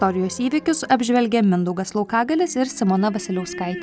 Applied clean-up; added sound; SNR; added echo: none; none; none; none.